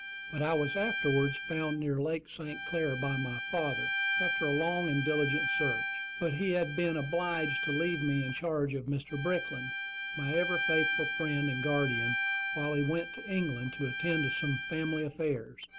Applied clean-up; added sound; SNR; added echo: none; Bowed string instrument; 3 dB; none.